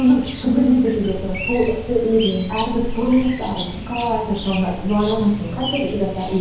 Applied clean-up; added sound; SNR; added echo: none; Chirp, tweet; 9 dB; reverberation time 2.2 s.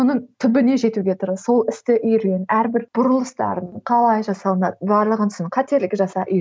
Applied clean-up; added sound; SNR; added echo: none; none; none; none.